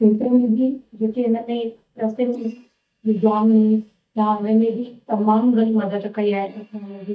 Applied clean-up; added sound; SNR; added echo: neural mask model DeepFilterNet 3.